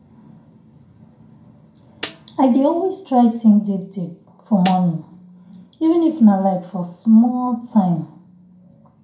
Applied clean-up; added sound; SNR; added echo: none; Snare drum; 18 dB; reverberation time 0.5 s.